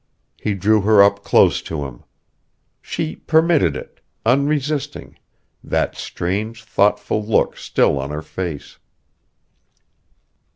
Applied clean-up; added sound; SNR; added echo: none; none; none; none.